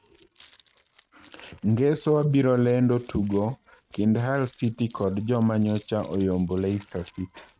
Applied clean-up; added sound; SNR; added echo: neural mask model RNNoise.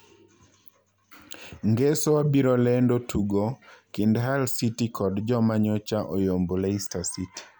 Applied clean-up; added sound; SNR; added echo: none; none; none; none.